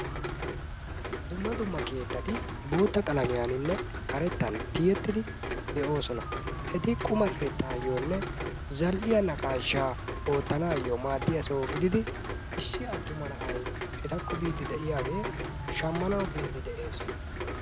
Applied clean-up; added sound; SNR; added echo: none; Rain; 4 dB; none.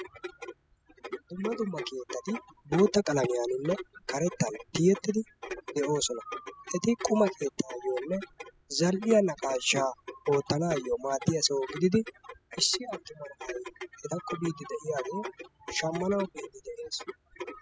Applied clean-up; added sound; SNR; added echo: classical method spectral subtraction.